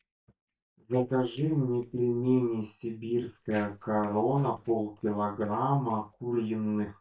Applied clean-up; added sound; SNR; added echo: neural mask model DeepFilterNet 3.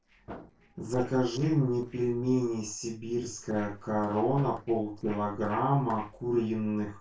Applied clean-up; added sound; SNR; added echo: neural separator model SepFormer DNS4.